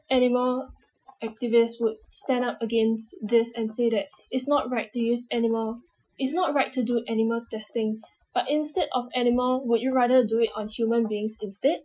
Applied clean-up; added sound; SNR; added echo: classical method Wiener filter.